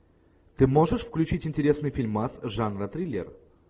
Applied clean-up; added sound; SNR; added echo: none; none; none; none.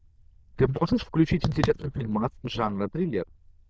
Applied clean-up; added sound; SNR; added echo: neural diffusion model UNIVERSE++.